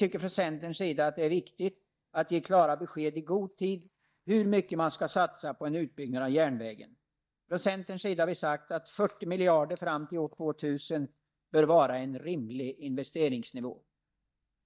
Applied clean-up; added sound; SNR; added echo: neural mask model DeepFilterNet 3.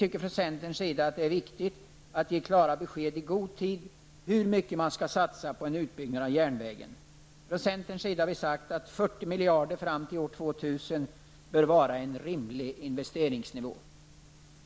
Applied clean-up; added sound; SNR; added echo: none; none; none; none.